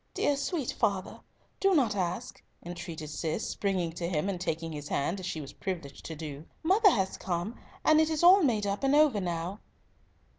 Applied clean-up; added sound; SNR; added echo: none; none; none; none.